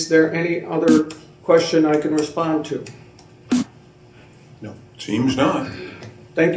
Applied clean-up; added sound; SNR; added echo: none; Snare drum; 4 dB; reverberation time 0.3 s.